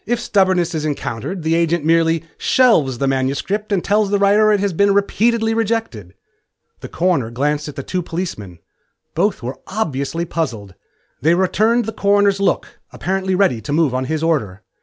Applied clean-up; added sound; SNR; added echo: none; none; none; none.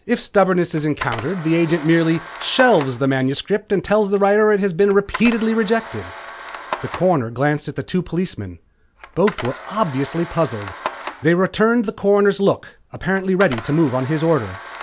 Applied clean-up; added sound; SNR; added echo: none; Camera; 15 dB; none.